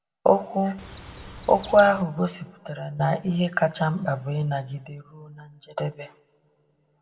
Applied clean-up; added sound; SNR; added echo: none; Chirp, tweet; 16 dB; reverberation time 0.6 s.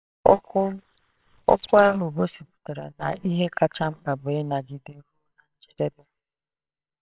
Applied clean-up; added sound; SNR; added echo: neural separator model SepFormer WHAMR!.